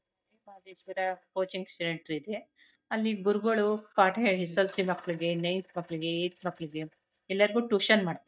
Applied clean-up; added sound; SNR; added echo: neural mask model DeepFilterNet 3.